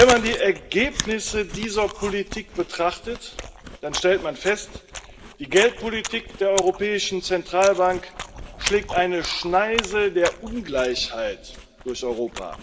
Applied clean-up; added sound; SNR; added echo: none; Chewing, mastication; 10 dB; reverberation time 2.3 s.